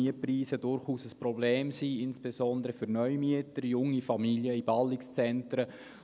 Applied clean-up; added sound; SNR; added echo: none; none; none; none.